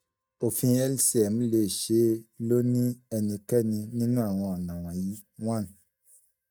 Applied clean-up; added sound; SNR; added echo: neural mask model DeepFilterNet 3.